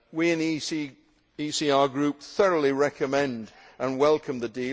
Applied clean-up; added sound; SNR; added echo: none; none; none; none.